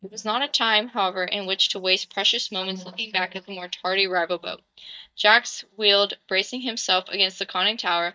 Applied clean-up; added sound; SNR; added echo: neural mask model DeepFilterNet 3.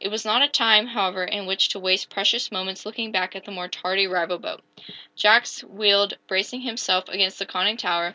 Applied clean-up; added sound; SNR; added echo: none; none; none; none.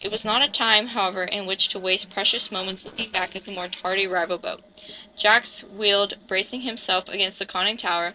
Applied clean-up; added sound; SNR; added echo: neural separator model SepFormer DNS4.